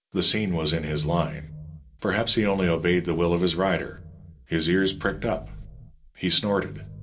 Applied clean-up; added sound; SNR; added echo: none; none; none; reverberation time 0.2 s.